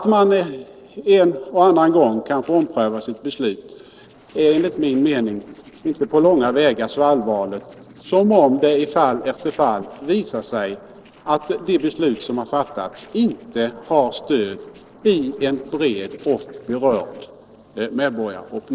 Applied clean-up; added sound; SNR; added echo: neural separator model SepFormer DNS4.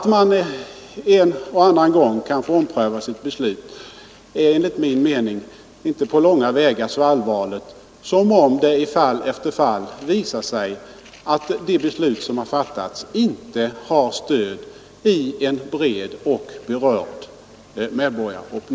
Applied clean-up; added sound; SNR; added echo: none; none; none; none.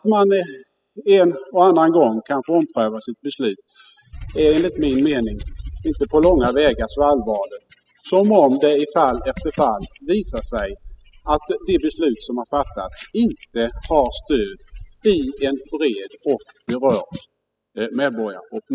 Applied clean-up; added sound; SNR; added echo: classical method spectral subtraction.